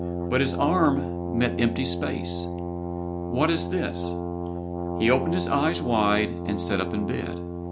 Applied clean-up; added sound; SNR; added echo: none; Brass instrument; 3 dB; none.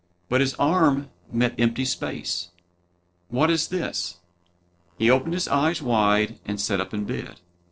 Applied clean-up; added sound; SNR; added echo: neural separator model SepFormer DNS4.